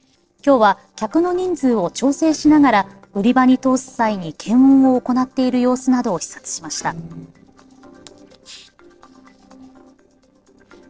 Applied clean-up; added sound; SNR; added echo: neural separator model SepFormer DNS4.